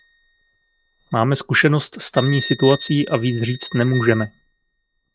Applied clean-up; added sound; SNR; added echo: neural mask model RNNoise.